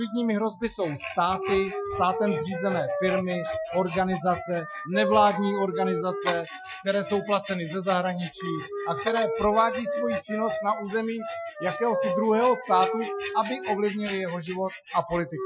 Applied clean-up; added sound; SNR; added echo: classical method Wiener filter.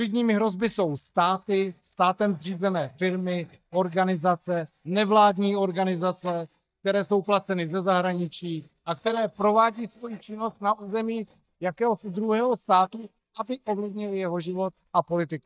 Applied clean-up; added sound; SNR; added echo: neural mask model DeepFilterNet 3.